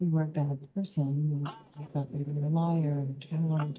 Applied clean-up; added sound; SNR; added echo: neural mask model DeepFilterNet 3.